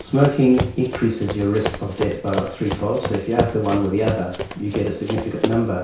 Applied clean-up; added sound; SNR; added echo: none; Run; 7 dB; reverberation time 0.6 s.